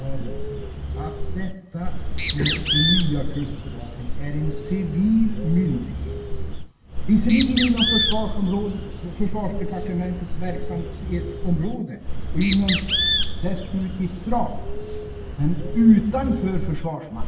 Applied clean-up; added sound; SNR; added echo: none; Bird; -1 dB; reverberation time 0.8 s.